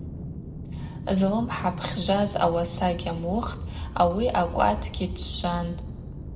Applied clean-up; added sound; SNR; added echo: none; Aircraft; 7 dB; reverberation time 0.7 s.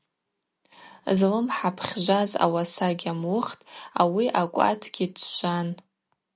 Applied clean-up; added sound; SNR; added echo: none; none; none; none.